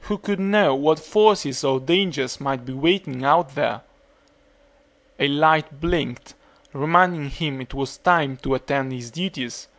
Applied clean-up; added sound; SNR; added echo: none; none; none; none.